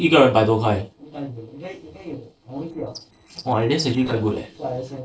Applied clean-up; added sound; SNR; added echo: neural separator model SepFormer DNS4.